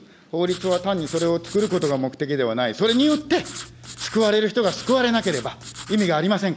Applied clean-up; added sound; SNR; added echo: none; Writing; 16 dB; none.